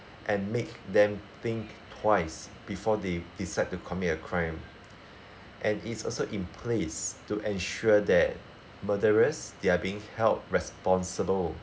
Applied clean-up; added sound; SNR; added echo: none; none; none; none.